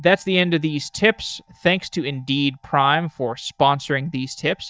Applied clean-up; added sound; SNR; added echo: neural mask model DeepFilterNet 3.